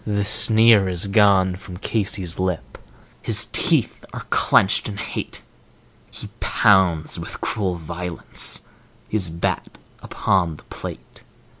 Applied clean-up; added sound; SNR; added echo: none; none; none; none.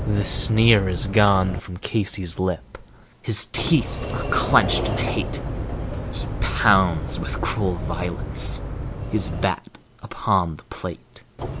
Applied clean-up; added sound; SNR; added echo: none; Sliding door; 5 dB; none.